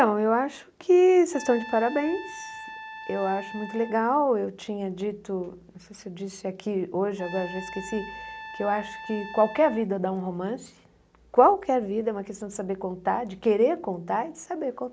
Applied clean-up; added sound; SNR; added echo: none; Trumpet; 14 dB; none.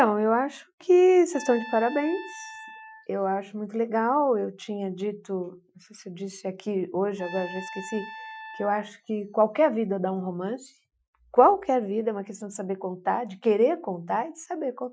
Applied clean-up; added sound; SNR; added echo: classical method Wiener filter.